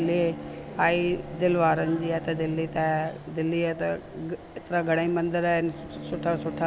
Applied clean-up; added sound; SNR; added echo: none; Bowed string instrument; 14 dB; none.